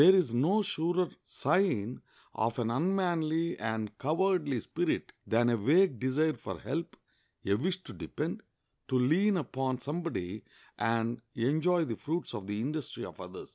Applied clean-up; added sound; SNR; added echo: none; none; none; none.